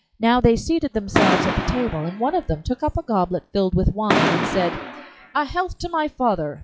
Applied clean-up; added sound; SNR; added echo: classical method log-MMSE.